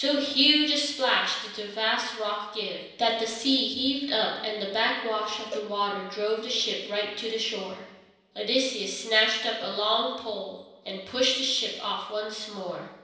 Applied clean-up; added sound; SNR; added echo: neural separator model SepFormer DNS4.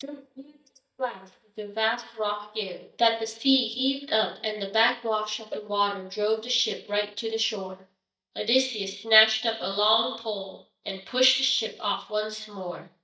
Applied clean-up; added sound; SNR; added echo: neural mask model DeepFilterNet 3.